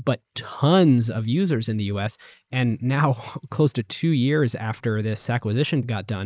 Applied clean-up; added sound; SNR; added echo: neural mask model Resemble Enhance denoiser.